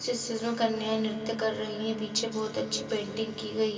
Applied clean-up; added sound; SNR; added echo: none; Bowed string instrument; 17 dB; reverberation time 2.9 s.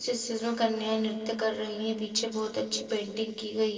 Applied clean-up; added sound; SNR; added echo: neural separator model SepFormer DNS4.